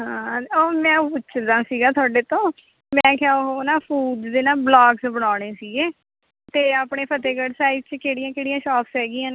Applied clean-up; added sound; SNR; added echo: none; none; none; none.